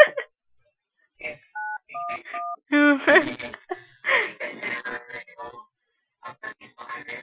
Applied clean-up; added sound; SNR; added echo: classical method Wiener filter.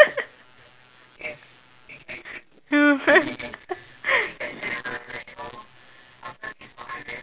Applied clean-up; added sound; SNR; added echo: none; none; none; none.